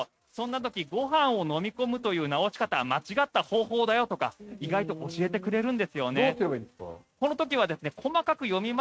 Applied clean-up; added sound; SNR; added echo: neural mask model RNNoise.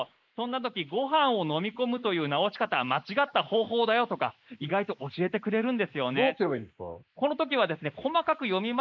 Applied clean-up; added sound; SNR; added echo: neural mask model Resemble Enhance denoiser.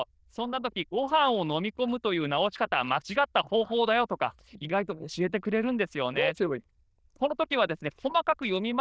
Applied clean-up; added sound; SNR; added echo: neural diffusion model UNIVERSE++.